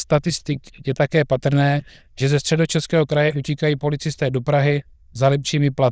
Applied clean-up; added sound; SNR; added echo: neural diffusion model UNIVERSE++.